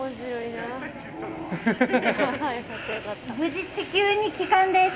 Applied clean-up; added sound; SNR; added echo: none; none; none; none.